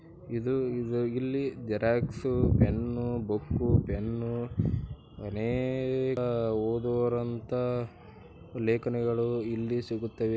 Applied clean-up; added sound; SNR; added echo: none; none; none; none.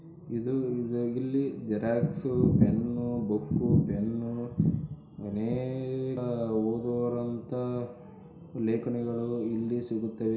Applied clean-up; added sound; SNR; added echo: none; none; none; reverberation time 0.7 s.